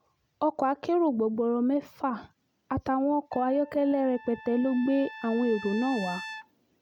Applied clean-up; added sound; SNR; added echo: none; Trumpet; 15 dB; none.